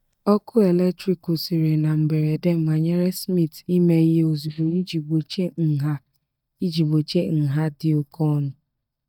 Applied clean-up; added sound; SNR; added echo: neural mask model DeepFilterNet 3.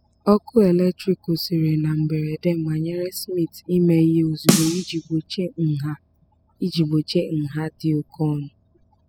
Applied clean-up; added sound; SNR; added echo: classical method spectral subtraction.